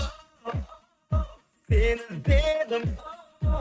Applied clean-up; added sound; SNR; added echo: neural mask model RNNoise.